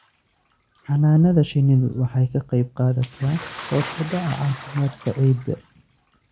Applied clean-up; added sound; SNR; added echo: none; Bathtub (filling or washing) / Splash, splatter; 19 dB; none.